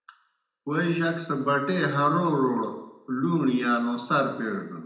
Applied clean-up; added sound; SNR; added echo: none; none; none; reverberation time 0.8 s.